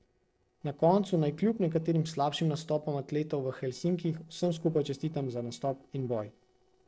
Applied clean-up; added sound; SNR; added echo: neural separator model SepFormer DNS4.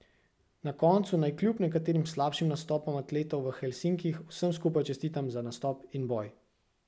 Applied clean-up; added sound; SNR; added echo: none; none; none; none.